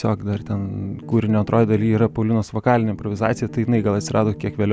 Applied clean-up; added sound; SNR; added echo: none; Bass guitar; 15 dB; none.